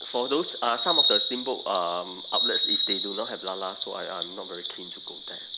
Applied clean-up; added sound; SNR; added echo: none; Bird vocalization, bird call, bird song; -3 dB; none.